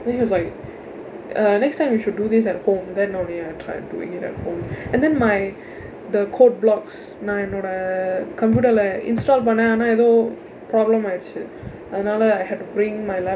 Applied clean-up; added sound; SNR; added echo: none; none; none; none.